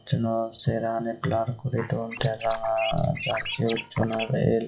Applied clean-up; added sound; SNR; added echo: classical method WPE with log-MMSE.